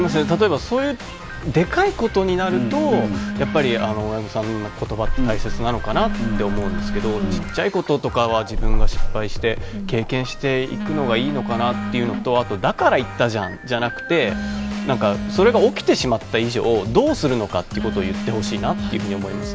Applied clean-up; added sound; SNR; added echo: none; Telephone; 4 dB; none.